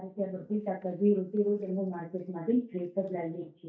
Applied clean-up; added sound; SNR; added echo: neural mask model DeepFilterNet 3.